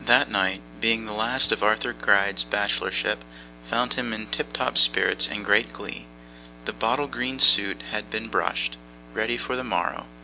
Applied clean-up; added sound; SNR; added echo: none; none; none; none.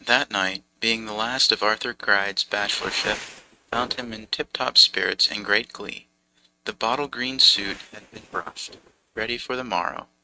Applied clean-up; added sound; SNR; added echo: neural mask model RNNoise.